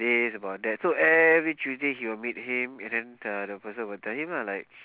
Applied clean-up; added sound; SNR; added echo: none; none; none; none.